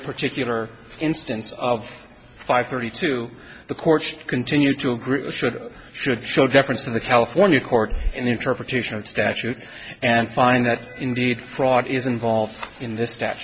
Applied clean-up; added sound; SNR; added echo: none; none; none; none.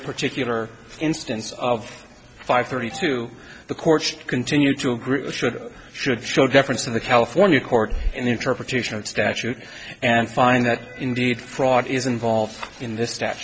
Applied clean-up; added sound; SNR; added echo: none; Alarm; 18 dB; none.